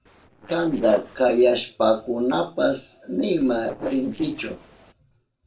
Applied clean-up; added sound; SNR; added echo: neural separator model SepFormer DNS4.